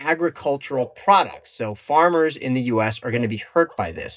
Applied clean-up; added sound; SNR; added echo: neural mask model DeepFilterNet 3.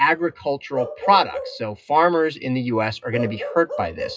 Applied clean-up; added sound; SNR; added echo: classical method WPE with log-MMSE.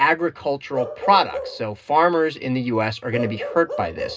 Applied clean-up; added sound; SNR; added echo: none; Bark / Livestock, farm animals, working animals; 12 dB; reverberation time 0.2 s.